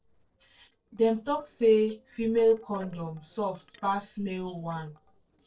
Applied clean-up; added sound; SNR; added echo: neural separator model SepFormer DNS4.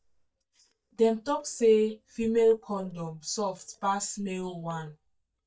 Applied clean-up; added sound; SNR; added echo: neural mask model DeepFilterNet 3.